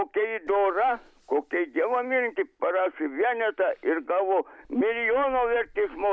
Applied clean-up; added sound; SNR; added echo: none; none; none; none.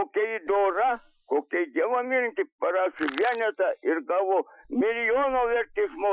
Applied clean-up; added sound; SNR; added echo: classical method Wiener filter.